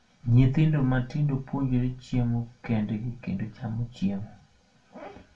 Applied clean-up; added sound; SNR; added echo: none; none; none; reverberation time 0.3 s.